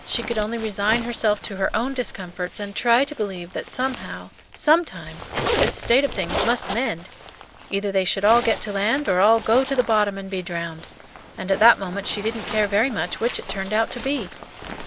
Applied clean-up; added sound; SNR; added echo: none; Zipper (clothing); 10 dB; none.